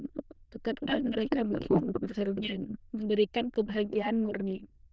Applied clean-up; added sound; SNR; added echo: neural diffusion model UNIVERSE++.